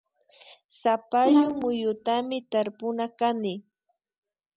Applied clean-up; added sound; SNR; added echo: none; Brass instrument; -4 dB; none.